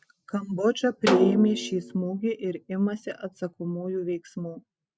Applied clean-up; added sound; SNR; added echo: none; Snare drum; 3 dB; none.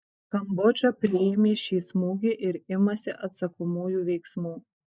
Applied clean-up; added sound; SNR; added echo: neural mask model DeepFilterNet 3.